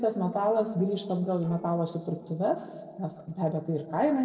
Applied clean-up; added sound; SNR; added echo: neural separator model SepFormer DNS4.